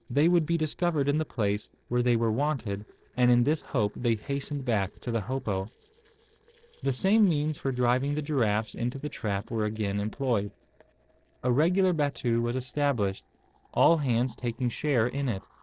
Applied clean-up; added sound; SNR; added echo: neural separator model SepFormer DNS4.